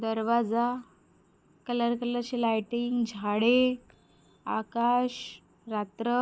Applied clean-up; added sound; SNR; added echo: none; none; none; none.